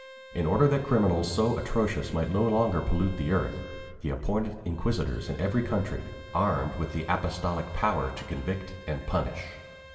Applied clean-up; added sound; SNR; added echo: none; Bowed string instrument; 19 dB; reverberation time 2.1 s.